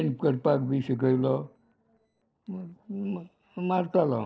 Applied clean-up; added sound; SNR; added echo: neural separator model SepFormer DNS4.